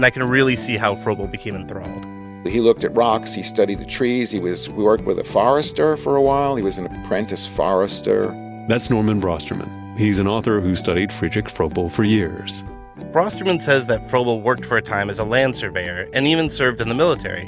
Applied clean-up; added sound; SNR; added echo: none; none; none; none.